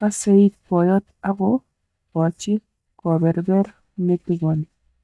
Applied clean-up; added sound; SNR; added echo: neural mask model DeepFilterNet 3.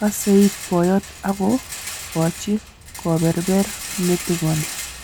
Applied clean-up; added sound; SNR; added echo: none; Rattle; 11 dB; none.